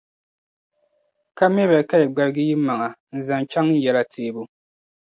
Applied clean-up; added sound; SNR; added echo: none; none; none; none.